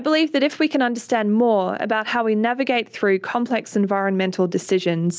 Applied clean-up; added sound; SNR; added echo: none; none; none; none.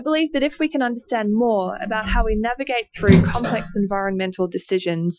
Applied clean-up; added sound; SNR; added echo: classical method Wiener filter.